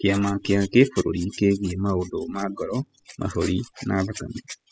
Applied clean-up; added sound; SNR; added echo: classical method spectral subtraction.